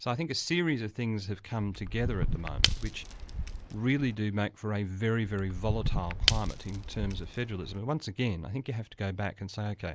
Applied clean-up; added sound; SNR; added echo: none; Shatter / Crushing; 0 dB; none.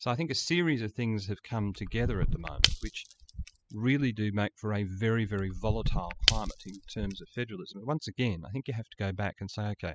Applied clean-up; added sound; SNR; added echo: classical method spectral subtraction.